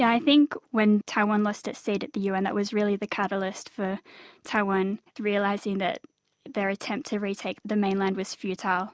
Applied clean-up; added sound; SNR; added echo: none; none; none; none.